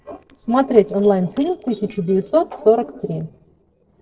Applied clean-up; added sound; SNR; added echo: neural separator model SepFormer DNS4.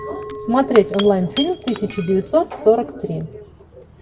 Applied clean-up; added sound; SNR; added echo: none; Shatter / Crushing + Glass; 13 dB; none.